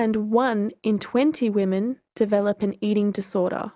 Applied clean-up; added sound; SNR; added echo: none; none; none; none.